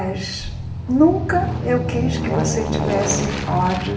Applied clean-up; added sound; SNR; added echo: none; Aircraft; 2 dB; reverberation time 0.6 s.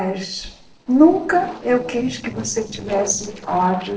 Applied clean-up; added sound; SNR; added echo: neural separator model SepFormer DNS4.